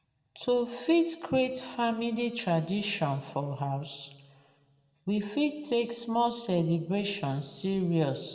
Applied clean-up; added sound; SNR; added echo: none; none; none; reverberation time 1.1 s.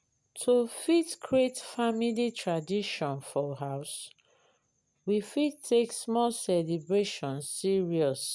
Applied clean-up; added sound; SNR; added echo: none; none; none; none.